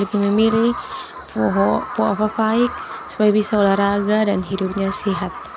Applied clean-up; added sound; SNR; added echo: none; Bird vocalization, bird call, bird song; 12 dB; none.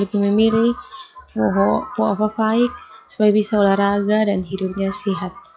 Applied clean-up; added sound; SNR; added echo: classical method log-MMSE.